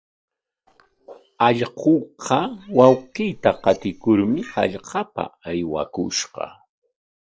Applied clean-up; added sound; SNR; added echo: neural separator model SepFormer DNS4.